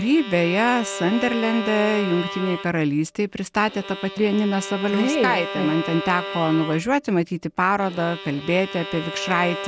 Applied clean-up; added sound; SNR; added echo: none; Bowed string instrument; 10 dB; none.